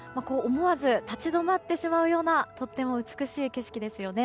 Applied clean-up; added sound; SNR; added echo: none; none; none; none.